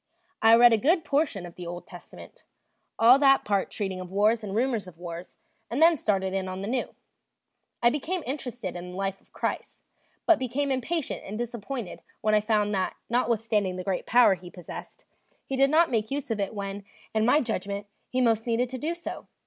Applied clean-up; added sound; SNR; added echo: none; none; none; none.